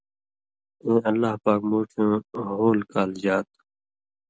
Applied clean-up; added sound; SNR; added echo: none; none; none; none.